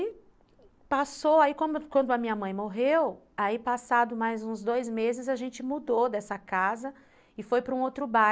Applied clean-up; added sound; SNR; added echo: none; none; none; none.